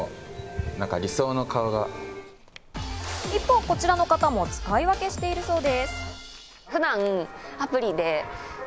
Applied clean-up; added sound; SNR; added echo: none; none; none; none.